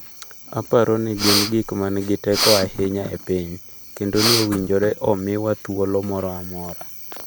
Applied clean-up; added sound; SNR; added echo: none; Breathing; 2 dB; none.